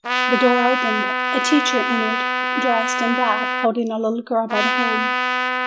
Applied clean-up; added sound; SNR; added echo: none; Trumpet; -1 dB; none.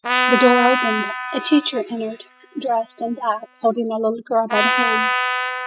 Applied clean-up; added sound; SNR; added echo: classical method spectral subtraction.